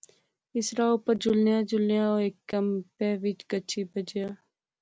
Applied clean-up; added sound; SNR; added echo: none; none; none; none.